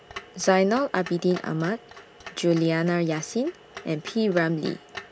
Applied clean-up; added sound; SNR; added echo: none; Clock; 19 dB; none.